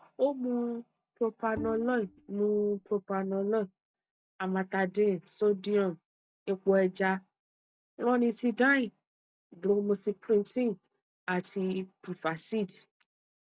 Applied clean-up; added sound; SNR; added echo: none; Bowed string instrument; 14 dB; none.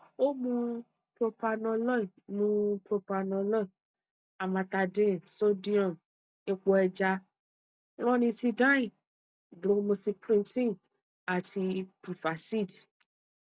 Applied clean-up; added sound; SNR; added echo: none; none; none; none.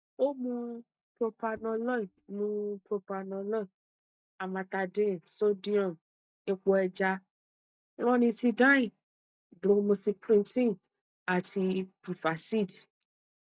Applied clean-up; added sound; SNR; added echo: neural mask model DeepFilterNet 3.